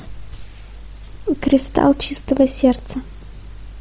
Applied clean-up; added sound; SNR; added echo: none; none; none; none.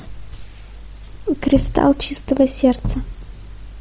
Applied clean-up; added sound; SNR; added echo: none; Bass drum; 7 dB; none.